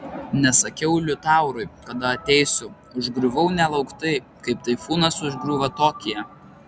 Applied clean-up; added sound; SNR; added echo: none; none; none; none.